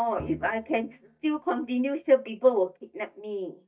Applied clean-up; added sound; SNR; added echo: neural mask model DeepFilterNet 3.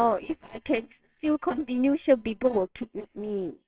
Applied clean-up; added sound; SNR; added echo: neural separator model SepFormer WHAMR!.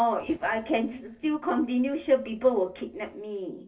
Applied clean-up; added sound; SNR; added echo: neural separator model SepFormer DNS4.